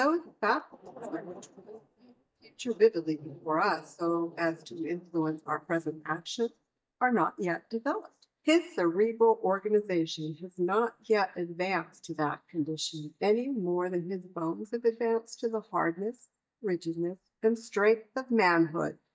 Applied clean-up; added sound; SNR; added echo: neural mask model DeepFilterNet 3.